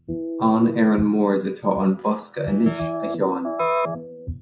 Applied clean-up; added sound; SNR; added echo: classical method WPE with log-MMSE.